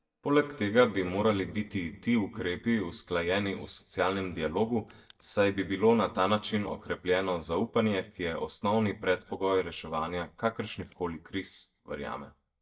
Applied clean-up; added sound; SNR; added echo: neural mask model DeepFilterNet 3.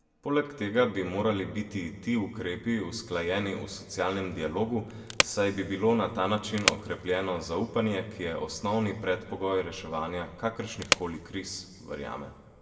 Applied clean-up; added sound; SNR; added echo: none; Wood; 3 dB; reverberation time 1.2 s.